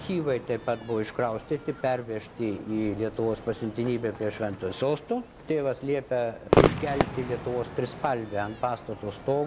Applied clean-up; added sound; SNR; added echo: none; Crowd / Fireworks; 4 dB; none.